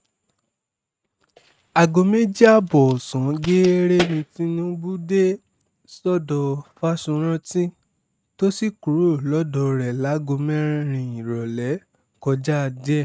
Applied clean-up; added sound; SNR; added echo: neural mask model RNNoise.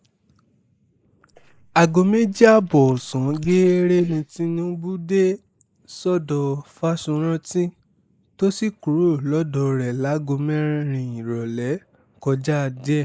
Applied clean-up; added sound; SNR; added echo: neural mask model Resemble Enhance denoiser.